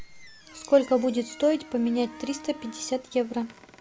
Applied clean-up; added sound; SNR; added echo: none; Wind instrument, woodwind instrument + Squeak; 20 dB; none.